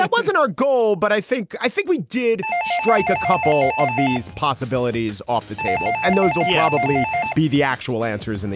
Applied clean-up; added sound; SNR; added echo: none; Doorbell; 4 dB; none.